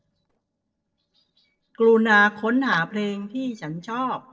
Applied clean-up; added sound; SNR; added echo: neural separator model SepFormer DNS4.